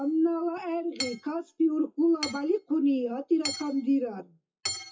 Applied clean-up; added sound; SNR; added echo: classical method WPE with log-MMSE.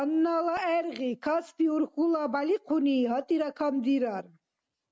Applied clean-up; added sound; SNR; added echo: none; none; none; none.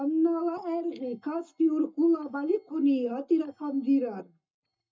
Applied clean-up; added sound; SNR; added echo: neural mask model DeepFilterNet 3.